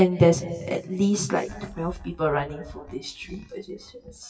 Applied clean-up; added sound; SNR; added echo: classical method WPE with log-MMSE.